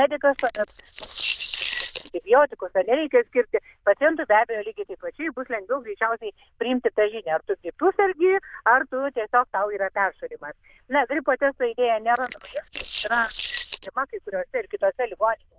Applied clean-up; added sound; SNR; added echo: neural diffusion model UNIVERSE++.